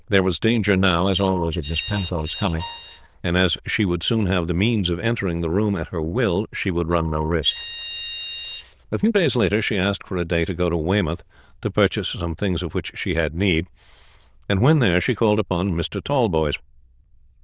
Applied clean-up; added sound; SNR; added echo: neural diffusion model UNIVERSE++.